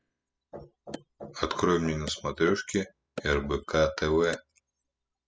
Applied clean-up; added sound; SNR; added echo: classical method spectral subtraction.